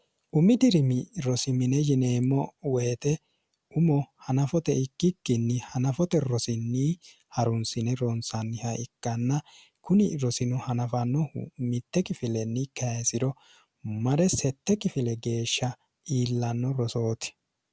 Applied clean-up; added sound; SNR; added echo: none; none; none; none.